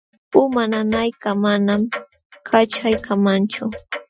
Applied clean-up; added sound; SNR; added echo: classical method Wiener filter.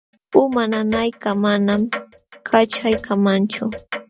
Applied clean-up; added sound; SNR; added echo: none; Clock; 15 dB; none.